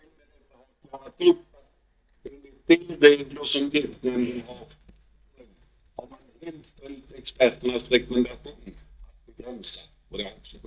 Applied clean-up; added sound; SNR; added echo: neural mask model DeepFilterNet 3.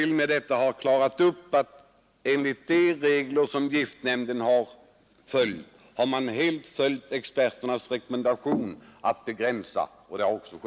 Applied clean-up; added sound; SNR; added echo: none; none; none; none.